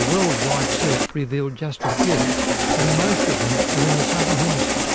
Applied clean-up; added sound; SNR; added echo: none; Engine starting; -3 dB; none.